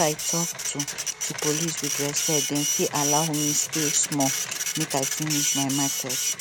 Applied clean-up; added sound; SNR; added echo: none; Printer; 0 dB; none.